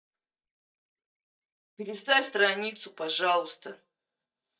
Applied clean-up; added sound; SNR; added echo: neural mask model DeepFilterNet 3.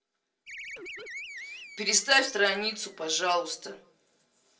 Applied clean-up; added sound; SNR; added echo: none; Animal; 14 dB; reverberation time 0.3 s.